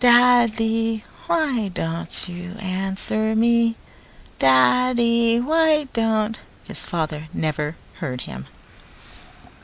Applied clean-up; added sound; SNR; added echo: none; none; none; none.